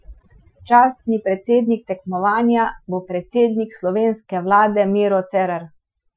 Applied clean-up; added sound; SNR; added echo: classical method Wiener filter.